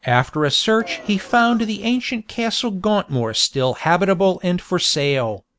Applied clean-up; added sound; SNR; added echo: none; Engine; 17 dB; none.